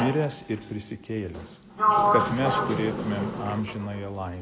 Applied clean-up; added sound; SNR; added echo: none; Sliding door; -2 dB; none.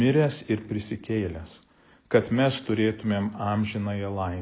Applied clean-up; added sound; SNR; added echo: none; none; none; none.